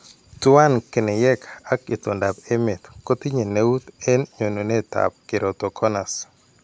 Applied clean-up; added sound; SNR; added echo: none; none; none; none.